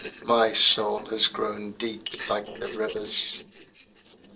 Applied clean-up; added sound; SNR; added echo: neural separator model SepFormer DNS4.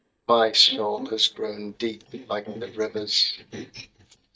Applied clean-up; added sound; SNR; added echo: neural mask model DeepFilterNet 3.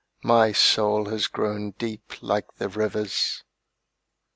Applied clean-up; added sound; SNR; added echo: none; none; none; none.